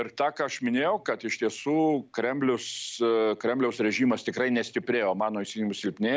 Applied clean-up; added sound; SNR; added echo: none; none; none; none.